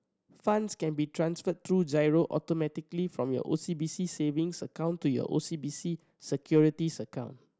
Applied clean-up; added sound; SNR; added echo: none; none; none; none.